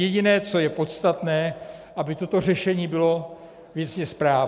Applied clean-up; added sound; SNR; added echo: none; none; none; none.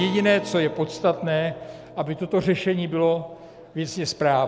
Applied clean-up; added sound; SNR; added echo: none; Acoustic guitar; 18 dB; none.